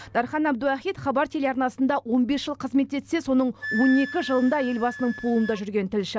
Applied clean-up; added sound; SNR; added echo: none; Wind instrument, woodwind instrument; 15 dB; none.